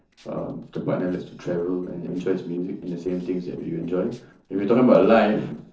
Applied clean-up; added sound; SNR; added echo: neural separator model SepFormer DNS4.